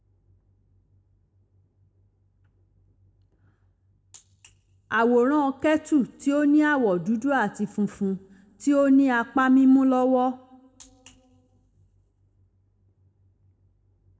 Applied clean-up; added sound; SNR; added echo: none; none; none; reverberation time 0.9 s.